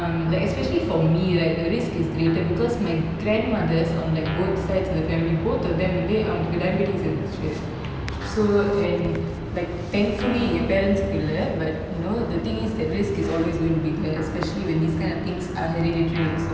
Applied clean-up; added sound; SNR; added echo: none; Guitar; 17 dB; none.